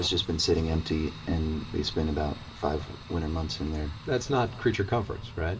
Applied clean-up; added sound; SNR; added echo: none; Fire; 14 dB; reverberation time 1.9 s.